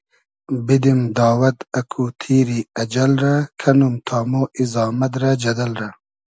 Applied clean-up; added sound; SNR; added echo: none; none; none; none.